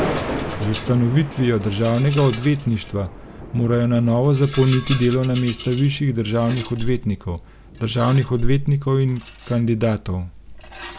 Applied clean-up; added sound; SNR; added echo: none; Rattle + Thunder; 12 dB; none.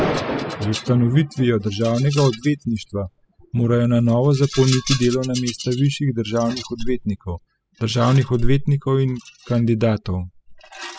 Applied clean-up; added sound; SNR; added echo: classical method spectral subtraction.